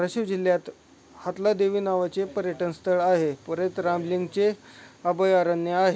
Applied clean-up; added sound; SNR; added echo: none; none; none; none.